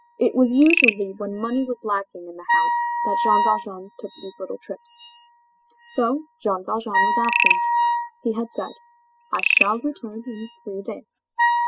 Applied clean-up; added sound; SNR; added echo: classical method spectral subtraction.